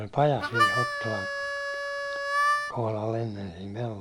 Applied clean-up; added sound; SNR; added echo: none; Harmonica; -2 dB; none.